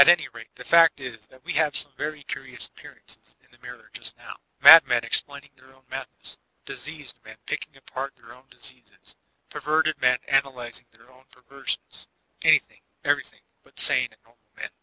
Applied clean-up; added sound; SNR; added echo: none; none; none; none.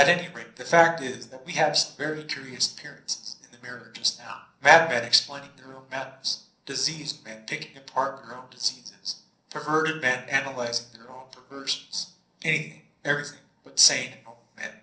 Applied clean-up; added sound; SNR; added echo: none; none; none; reverberation time 0.6 s.